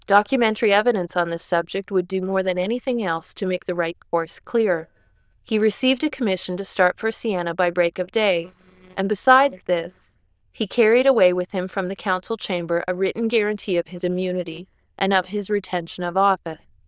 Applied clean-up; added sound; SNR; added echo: neural diffusion model UNIVERSE++.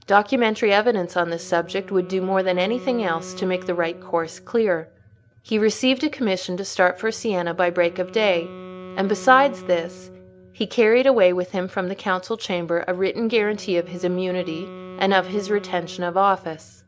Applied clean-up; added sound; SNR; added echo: none; Wind instrument, woodwind instrument; 19 dB; none.